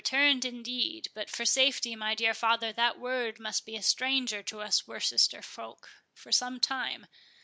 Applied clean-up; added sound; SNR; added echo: none; none; none; none.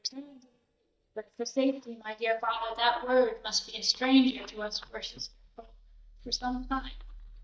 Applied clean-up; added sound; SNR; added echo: neural mask model DeepFilterNet 3.